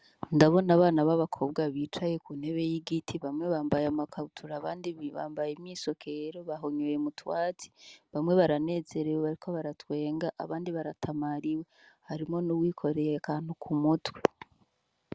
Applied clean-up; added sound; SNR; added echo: none; none; none; none.